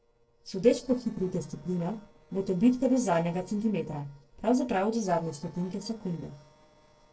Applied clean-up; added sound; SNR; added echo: neural separator model SepFormer DNS4.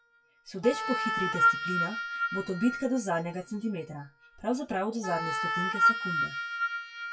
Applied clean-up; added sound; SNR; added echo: classical method WPE with log-MMSE.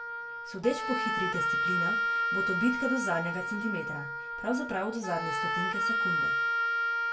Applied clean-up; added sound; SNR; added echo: none; Wind instrument, woodwind instrument; -4 dB; reverberation time 0.2 s.